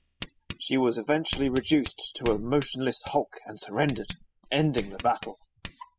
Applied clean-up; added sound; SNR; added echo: classical method spectral subtraction.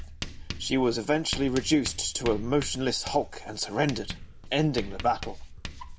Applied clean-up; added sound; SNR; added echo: none; Writing; 10 dB; none.